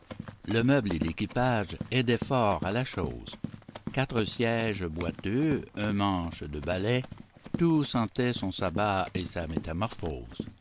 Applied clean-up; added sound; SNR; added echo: none; Run; 12 dB; none.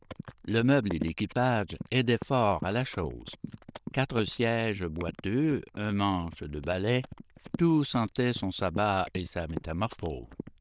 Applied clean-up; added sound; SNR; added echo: neural diffusion model UNIVERSE++.